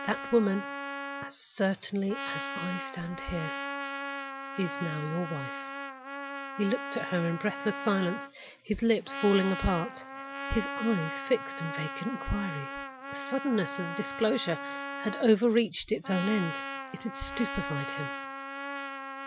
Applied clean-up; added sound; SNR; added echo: none; Trumpet; 7 dB; none.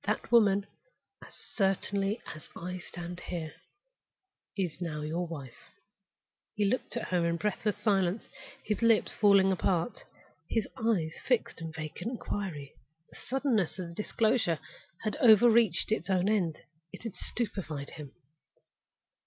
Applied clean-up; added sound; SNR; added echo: none; none; none; none.